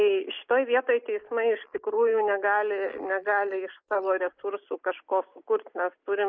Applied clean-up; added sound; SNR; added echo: neural mask model Resemble Enhance denoiser.